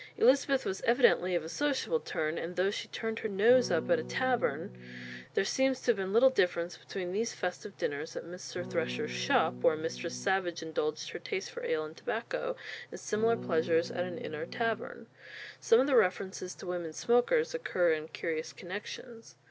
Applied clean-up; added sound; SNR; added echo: none; Electric guitar / Strum; 12 dB; none.